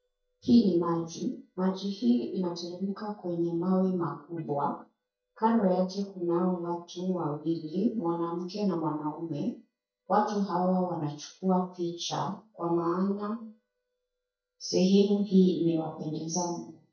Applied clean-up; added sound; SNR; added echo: neural mask model DeepFilterNet 3.